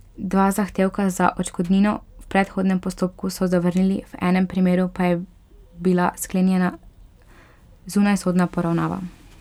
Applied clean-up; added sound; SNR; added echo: none; none; none; none.